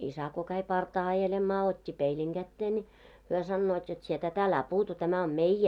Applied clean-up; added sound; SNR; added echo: none; none; none; none.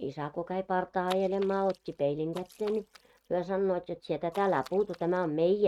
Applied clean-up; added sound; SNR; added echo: neural mask model RNNoise.